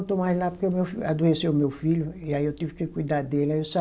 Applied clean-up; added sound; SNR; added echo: none; none; none; none.